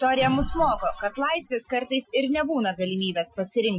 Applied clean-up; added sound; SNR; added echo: classical method Wiener filter.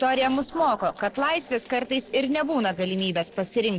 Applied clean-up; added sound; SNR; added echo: neural separator model SepFormer DNS4.